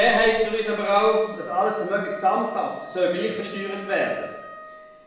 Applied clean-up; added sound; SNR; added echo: none; Wind instrument, woodwind instrument; 18 dB; reverberation time 0.8 s.